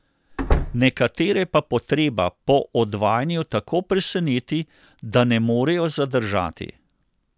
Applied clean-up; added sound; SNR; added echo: none; Slam; 3 dB; none.